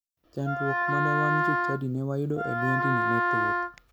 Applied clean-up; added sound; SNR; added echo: none; Wind instrument, woodwind instrument; -3 dB; none.